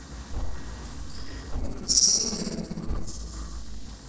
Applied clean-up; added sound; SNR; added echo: neural separator model SepFormer DNS4.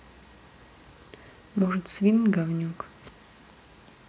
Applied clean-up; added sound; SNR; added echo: none; none; none; none.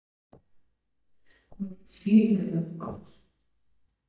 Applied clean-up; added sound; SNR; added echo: neural mask model DeepFilterNet 3.